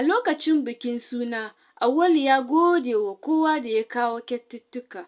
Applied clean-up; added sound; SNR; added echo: none; none; none; none.